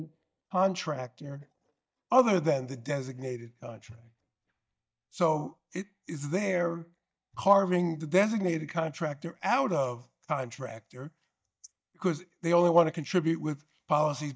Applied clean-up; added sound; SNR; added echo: neural mask model DeepFilterNet 3.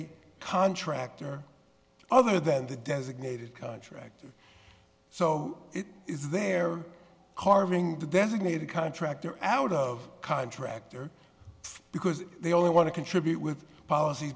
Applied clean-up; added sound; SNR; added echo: none; none; none; none.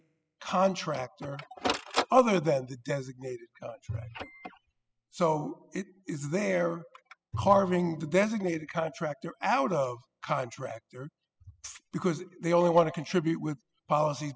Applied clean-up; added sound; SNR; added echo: classical method spectral subtraction.